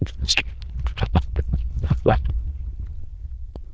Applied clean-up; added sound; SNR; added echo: neural diffusion model UNIVERSE++.